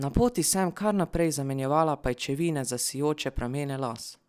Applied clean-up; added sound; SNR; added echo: none; none; none; none.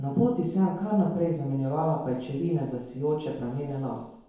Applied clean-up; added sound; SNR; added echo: none; none; none; reverberation time 0.9 s.